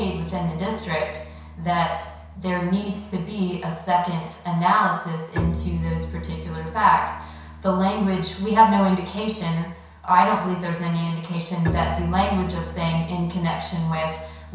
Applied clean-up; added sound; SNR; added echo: none; Bowed string instrument; 12 dB; reverberation time 0.7 s.